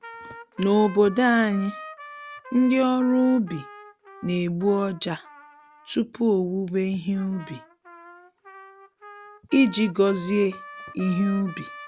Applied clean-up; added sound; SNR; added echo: none; Trumpet; 19 dB; none.